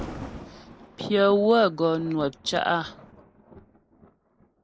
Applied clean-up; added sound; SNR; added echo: none; Thunder; 17 dB; none.